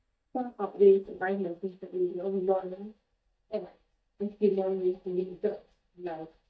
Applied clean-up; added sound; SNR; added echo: neural mask model DeepFilterNet 3.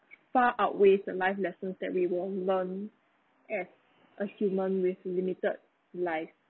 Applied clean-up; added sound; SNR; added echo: none; none; none; none.